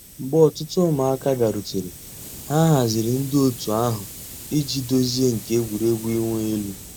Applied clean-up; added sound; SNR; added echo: none; Hiss; 16 dB; none.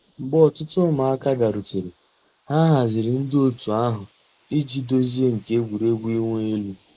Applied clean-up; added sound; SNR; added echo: neural mask model Resemble Enhance denoiser.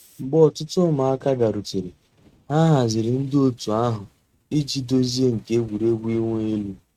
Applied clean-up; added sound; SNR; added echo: neural mask model RNNoise.